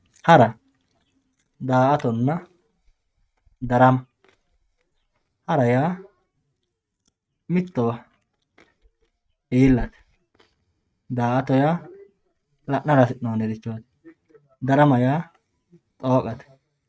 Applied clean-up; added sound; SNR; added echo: neural mask model RNNoise.